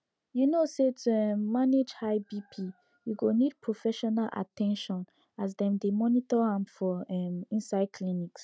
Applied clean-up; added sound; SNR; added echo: none; none; none; none.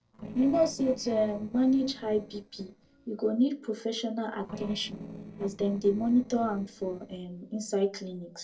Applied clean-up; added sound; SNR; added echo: neural separator model SepFormer DNS4.